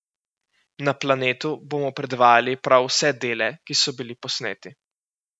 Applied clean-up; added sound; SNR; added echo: none; none; none; none.